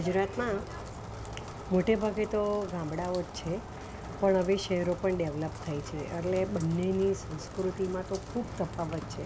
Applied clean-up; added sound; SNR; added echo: none; Rain; 11 dB; none.